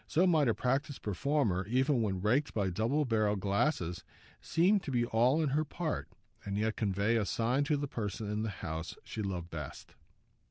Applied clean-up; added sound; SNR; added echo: none; none; none; none.